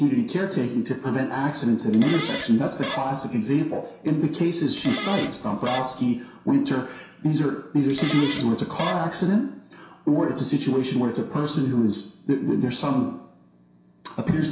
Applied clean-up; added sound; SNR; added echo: none; Fart; 10 dB; reverberation time 0.7 s.